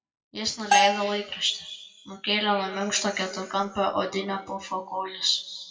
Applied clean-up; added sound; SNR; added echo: classical method WPE with log-MMSE.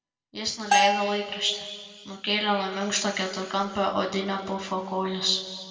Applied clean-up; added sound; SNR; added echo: none; Bell; 0 dB; reverberation time 2.1 s.